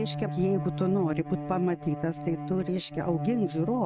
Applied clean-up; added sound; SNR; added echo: neural mask model RNNoise.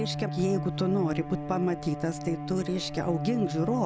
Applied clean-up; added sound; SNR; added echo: none; Bowed string instrument; 6 dB; none.